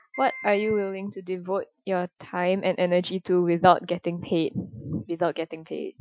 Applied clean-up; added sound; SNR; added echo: classical method Wiener filter.